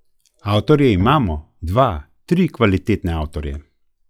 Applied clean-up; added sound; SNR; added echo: classical method log-MMSE.